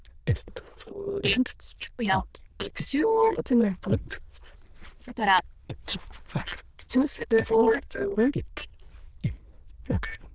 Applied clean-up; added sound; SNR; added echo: neural diffusion model UNIVERSE++.